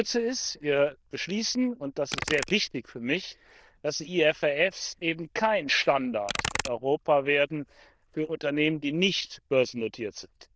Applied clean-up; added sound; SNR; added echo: neural diffusion model UNIVERSE++.